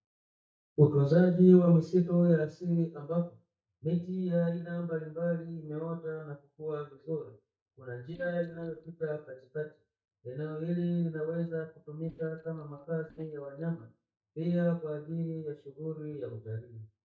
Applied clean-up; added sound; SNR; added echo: neural mask model DeepFilterNet 3.